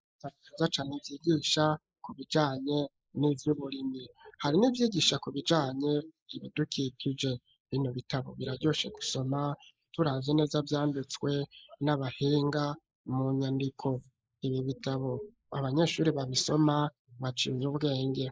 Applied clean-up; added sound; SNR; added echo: neural mask model Resemble Enhance denoiser.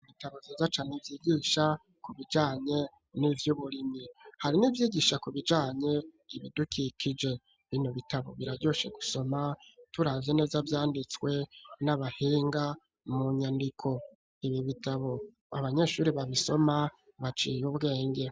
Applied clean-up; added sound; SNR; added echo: none; none; none; none.